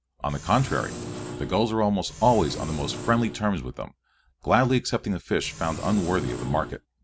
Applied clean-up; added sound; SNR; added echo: none; Engine; 10 dB; none.